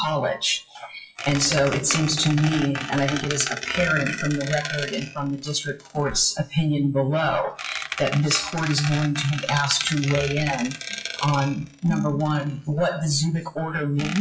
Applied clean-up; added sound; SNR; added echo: classical method WPE with log-MMSE.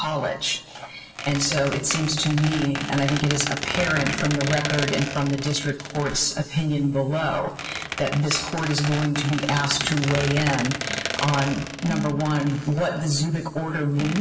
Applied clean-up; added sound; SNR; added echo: none; Squeak; 8 dB; reverberation time 2.6 s.